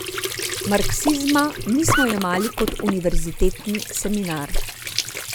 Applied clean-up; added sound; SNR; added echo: none; Squeak / Trickle, dribble / Sink (filling or washing); 6 dB; none.